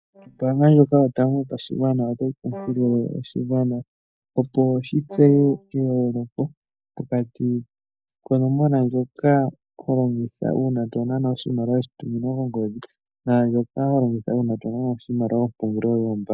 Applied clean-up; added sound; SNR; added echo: neural mask model DeepFilterNet 3.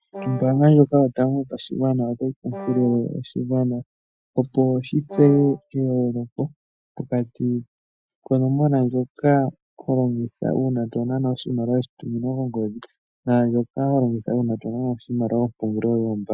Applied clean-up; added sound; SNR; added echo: classical method Wiener filter.